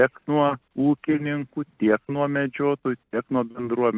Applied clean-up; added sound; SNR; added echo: none; none; none; none.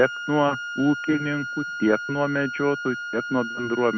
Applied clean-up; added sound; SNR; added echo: none; Wind instrument, woodwind instrument; 8 dB; none.